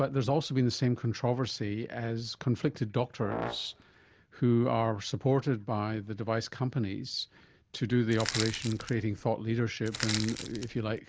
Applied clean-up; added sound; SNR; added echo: none; Crushing + Brass instrument; 8 dB; none.